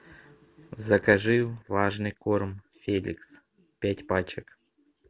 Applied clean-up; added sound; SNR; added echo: none; none; none; none.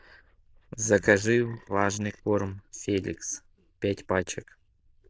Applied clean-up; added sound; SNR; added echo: neural diffusion model UNIVERSE++.